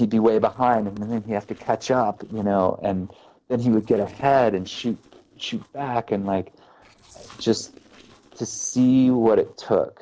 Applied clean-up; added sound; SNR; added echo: neural separator model SepFormer DNS4.